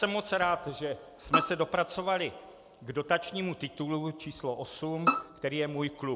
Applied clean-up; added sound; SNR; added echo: none; Bowed string instrument; 1 dB; none.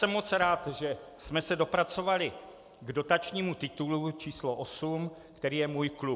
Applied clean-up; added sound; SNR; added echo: none; none; none; none.